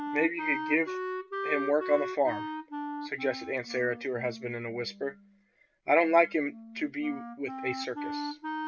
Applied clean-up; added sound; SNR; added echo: none; Wind instrument, woodwind instrument; 7 dB; none.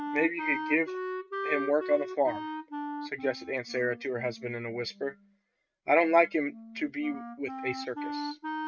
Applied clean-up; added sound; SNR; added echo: neural mask model RNNoise.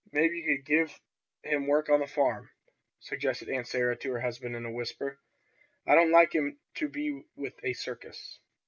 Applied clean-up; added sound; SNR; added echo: none; none; none; none.